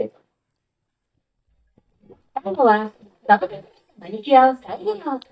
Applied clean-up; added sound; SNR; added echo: neural mask model DeepFilterNet 3.